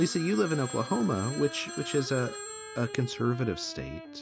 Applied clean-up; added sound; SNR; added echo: none; Wind instrument, woodwind instrument + Telephone; 11 dB; none.